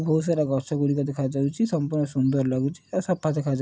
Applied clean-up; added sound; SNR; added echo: none; none; none; none.